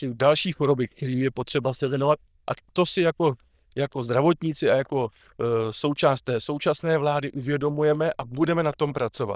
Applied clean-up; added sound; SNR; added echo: neural diffusion model UNIVERSE++.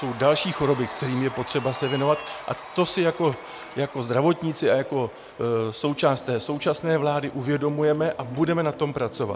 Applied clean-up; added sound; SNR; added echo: none; Cheering; 16 dB; none.